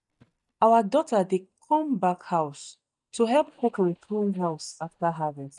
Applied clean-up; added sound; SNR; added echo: neural mask model DeepFilterNet 3.